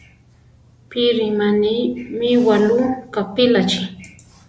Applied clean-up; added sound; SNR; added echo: none; none; none; none.